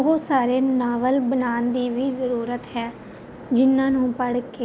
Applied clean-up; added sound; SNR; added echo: none; none; none; none.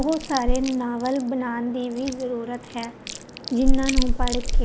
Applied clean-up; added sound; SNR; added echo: none; Chewing, mastication; -2 dB; none.